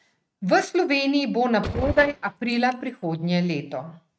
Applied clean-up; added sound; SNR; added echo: neural mask model RNNoise.